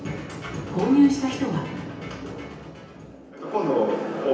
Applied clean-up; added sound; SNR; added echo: none; none; none; reverberation time 0.9 s.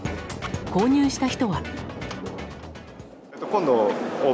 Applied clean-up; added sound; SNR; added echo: none; none; none; none.